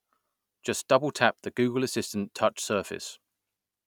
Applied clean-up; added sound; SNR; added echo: none; none; none; none.